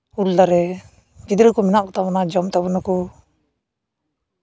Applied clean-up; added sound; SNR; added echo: none; none; none; none.